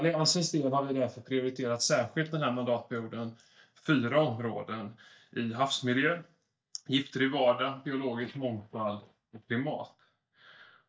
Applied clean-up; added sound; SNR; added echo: neural mask model DeepFilterNet 3.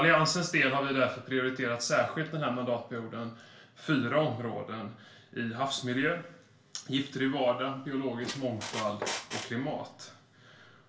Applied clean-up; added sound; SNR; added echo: none; Squeak; 7 dB; reverberation time 0.4 s.